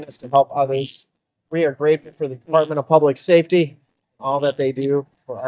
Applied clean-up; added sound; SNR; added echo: neural mask model DeepFilterNet 3.